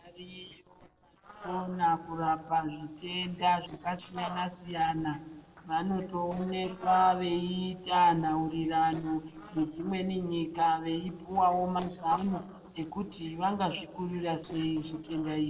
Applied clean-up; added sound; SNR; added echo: neural separator model SepFormer DNS4.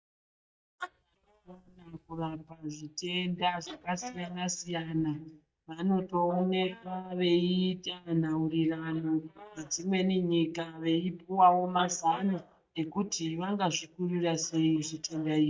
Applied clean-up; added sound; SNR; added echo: neural mask model DeepFilterNet 3.